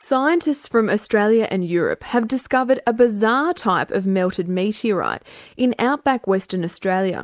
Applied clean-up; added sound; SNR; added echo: none; none; none; none.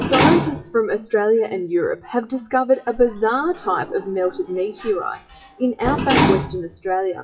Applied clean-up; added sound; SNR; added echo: classical method WPE with log-MMSE.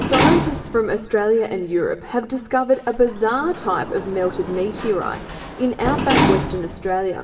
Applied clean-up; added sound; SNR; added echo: none; Sliding door; 3 dB; reverberation time 2.4 s.